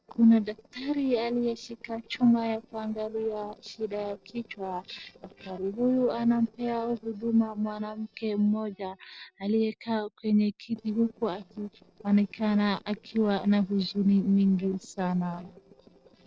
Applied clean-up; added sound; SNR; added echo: neural separator model SepFormer DNS4.